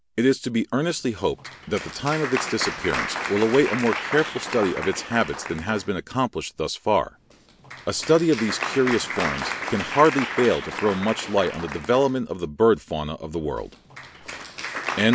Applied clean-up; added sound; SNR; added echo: none; Applause; 9 dB; none.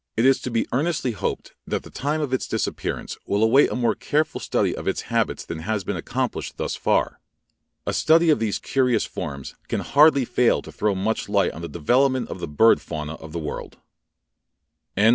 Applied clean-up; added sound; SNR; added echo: none; none; none; none.